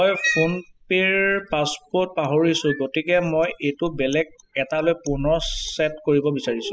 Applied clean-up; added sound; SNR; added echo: classical method spectral subtraction.